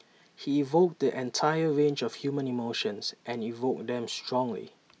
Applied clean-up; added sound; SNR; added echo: none; none; none; none.